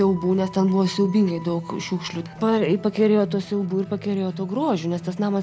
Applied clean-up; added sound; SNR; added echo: none; none; none; none.